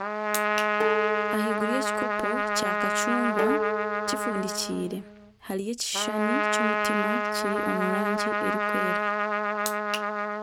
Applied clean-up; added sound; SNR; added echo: none; Plucked string instrument + Trumpet; -5 dB; none.